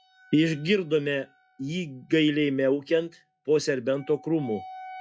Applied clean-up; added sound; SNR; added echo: classical method log-MMSE.